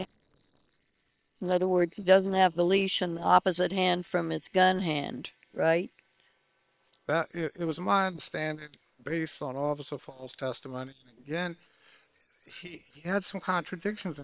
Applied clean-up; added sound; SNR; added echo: neural separator model SepFormer WHAM!.